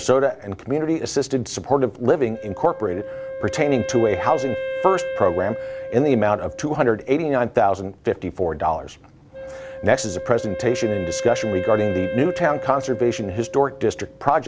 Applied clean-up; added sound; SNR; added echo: none; Wind instrument, woodwind instrument; 10 dB; none.